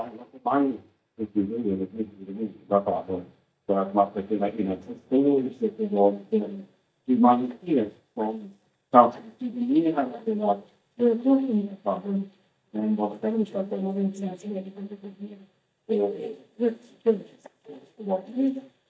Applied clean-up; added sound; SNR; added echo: neural mask model DeepFilterNet 3.